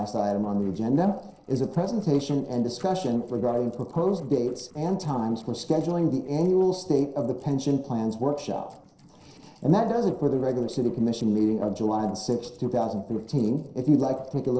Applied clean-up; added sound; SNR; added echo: neural separator model SepFormer DNS4.